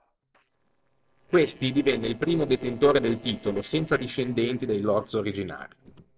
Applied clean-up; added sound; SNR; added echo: neural separator model SepFormer DNS4.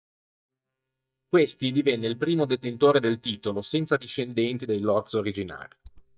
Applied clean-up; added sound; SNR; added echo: neural mask model DeepFilterNet 3.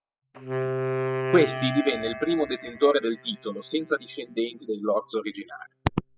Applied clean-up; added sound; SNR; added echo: classical method spectral subtraction.